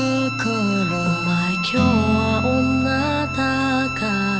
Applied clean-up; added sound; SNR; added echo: none; Bowed string instrument; 7 dB; none.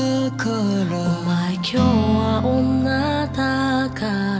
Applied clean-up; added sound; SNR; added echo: none; none; none; none.